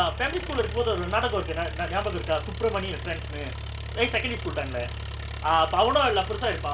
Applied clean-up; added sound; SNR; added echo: none; Engine; 6 dB; none.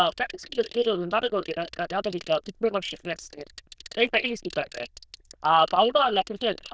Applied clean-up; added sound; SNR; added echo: neural diffusion model UNIVERSE++.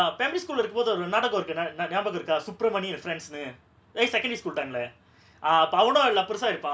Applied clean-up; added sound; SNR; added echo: none; none; none; none.